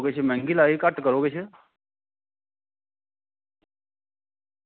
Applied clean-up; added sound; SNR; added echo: none; none; none; none.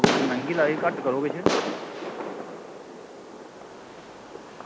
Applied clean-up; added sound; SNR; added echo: none; Fireworks; -1 dB; none.